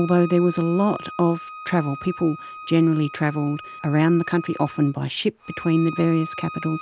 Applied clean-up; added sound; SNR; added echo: none; Bowed string instrument; 15 dB; none.